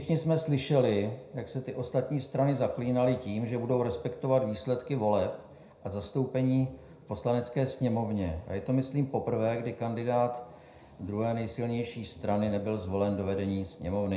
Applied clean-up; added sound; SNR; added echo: none; none; none; reverberation time 0.4 s.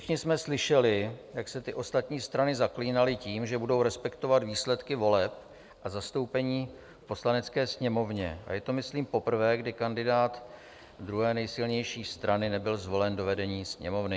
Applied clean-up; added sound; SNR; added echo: none; none; none; none.